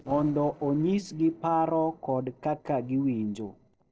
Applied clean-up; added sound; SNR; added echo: neural separator model SepFormer DNS4.